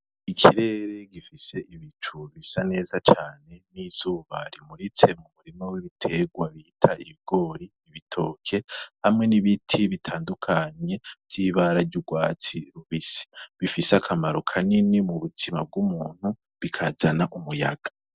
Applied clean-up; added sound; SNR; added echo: none; none; none; none.